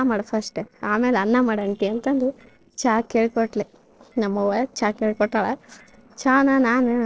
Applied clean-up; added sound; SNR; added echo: neural separator model SepFormer DNS4.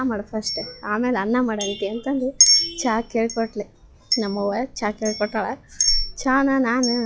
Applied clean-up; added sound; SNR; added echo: classical method log-MMSE.